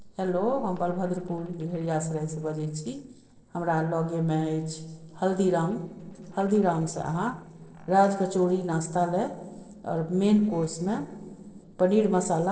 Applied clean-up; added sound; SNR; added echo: neural separator model SepFormer DNS4.